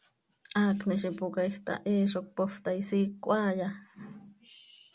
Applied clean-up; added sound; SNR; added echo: none; none; none; none.